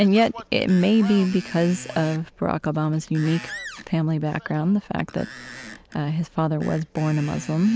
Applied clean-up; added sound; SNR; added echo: none; Screech; 19 dB; none.